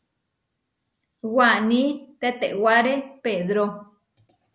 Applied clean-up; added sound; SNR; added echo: none; none; none; none.